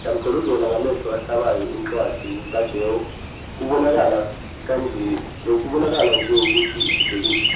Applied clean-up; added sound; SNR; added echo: none; Chirp, tweet; 5 dB; reverberation time 0.7 s.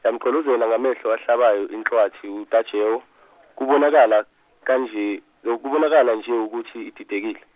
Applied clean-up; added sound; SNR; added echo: none; none; none; none.